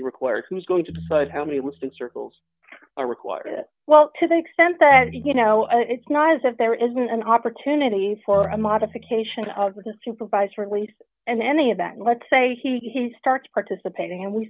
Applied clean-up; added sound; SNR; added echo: none; Piano; 19 dB; none.